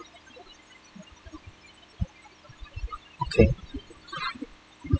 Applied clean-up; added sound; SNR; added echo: classical method spectral subtraction.